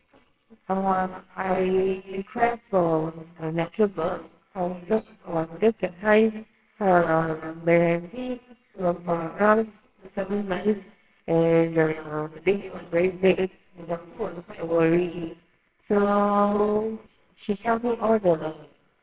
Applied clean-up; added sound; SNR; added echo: neural separator model SepFormer WHAMR!.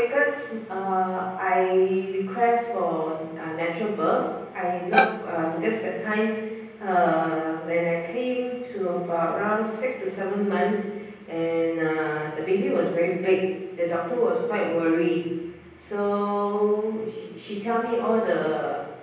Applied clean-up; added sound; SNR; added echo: none; Bowed string instrument; 1 dB; reverberation time 1.1 s.